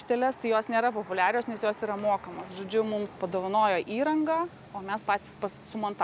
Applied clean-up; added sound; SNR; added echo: none; none; none; none.